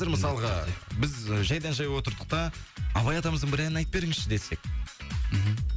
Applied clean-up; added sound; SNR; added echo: none; none; none; none.